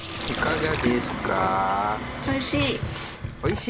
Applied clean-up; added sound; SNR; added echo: none; Sink (filling or washing); 3 dB; none.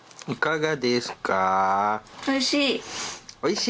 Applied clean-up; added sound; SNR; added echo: none; none; none; none.